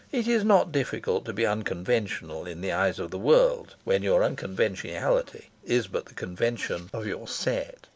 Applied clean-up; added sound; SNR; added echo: none; none; none; none.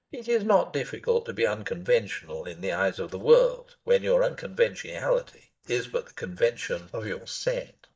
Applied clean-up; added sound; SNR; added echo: neural mask model DeepFilterNet 3.